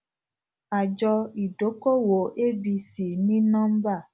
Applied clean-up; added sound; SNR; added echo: none; none; none; none.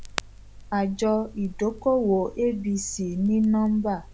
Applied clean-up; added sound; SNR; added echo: none; Crackle; 16 dB; none.